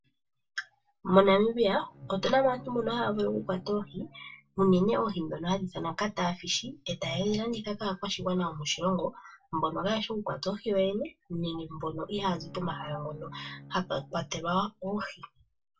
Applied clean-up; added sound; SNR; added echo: none; Bowed string instrument; 19 dB; reverberation time 0.1 s.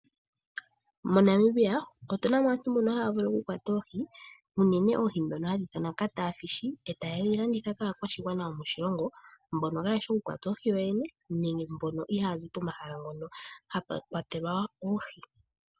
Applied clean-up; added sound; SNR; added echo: none; none; none; none.